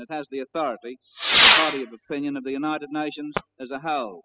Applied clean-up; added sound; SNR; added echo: classical method spectral subtraction.